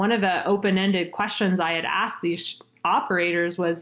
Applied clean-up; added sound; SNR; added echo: none; none; none; none.